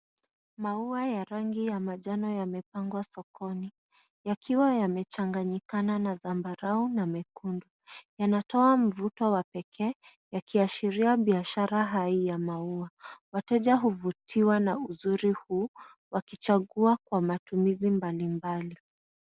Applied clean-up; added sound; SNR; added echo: none; none; none; none.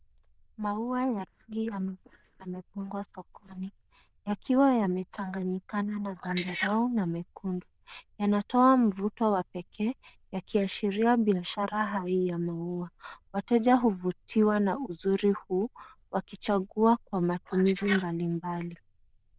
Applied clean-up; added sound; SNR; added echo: neural diffusion model UNIVERSE++.